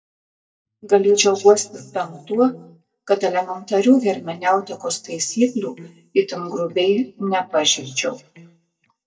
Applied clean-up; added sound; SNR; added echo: neural mask model DeepFilterNet 3.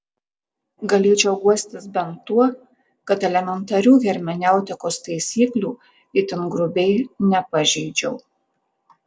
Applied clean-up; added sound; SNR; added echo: none; none; none; none.